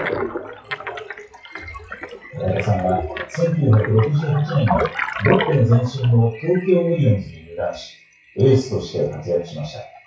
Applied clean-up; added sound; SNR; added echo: classical method WPE with log-MMSE.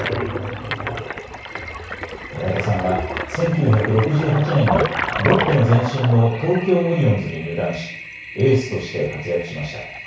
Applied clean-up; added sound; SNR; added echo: none; Toilet flush; 7 dB; reverberation time 0.6 s.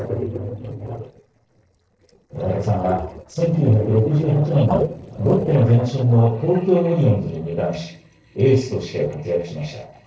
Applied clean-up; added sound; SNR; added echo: neural separator model SepFormer DNS4.